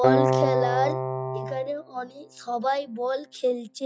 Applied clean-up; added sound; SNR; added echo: classical method log-MMSE.